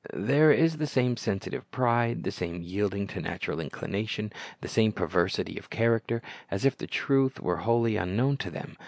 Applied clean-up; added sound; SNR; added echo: none; none; none; none.